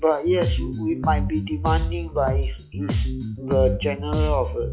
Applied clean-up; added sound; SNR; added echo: classical method log-MMSE.